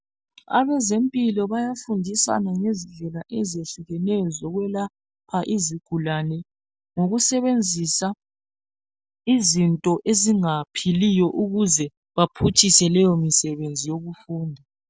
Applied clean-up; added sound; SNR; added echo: none; none; none; none.